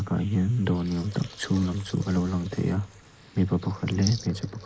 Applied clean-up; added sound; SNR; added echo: neural mask model Resemble Enhance denoiser.